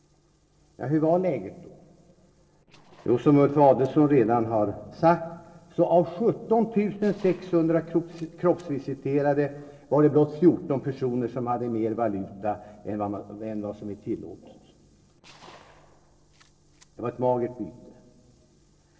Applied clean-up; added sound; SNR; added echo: neural separator model SepFormer DNS4.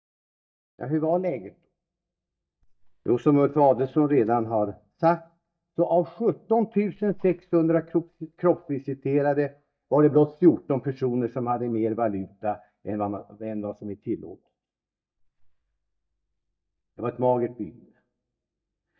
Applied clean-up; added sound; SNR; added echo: neural mask model DeepFilterNet 3.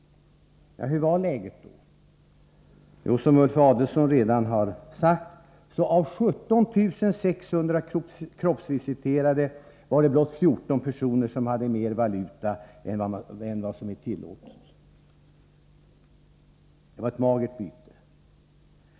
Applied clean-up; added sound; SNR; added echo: none; none; none; none.